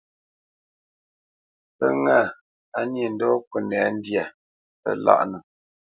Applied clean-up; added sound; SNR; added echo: none; none; none; none.